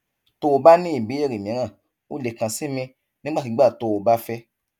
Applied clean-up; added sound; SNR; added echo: none; none; none; none.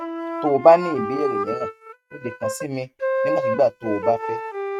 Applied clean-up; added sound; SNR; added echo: neural mask model RNNoise.